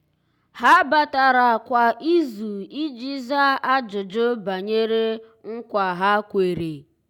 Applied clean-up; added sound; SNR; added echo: none; none; none; none.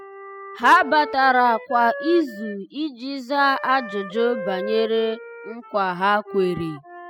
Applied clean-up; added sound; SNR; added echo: classical method spectral subtraction.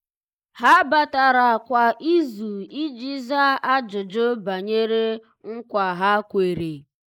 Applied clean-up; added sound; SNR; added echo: neural mask model Resemble Enhance denoiser.